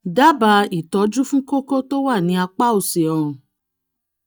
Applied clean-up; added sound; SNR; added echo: neural mask model DeepFilterNet 3.